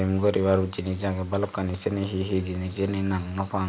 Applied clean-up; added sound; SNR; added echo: none; none; none; none.